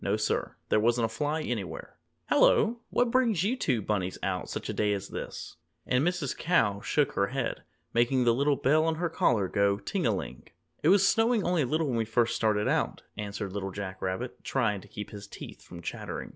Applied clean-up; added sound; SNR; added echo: none; none; none; none.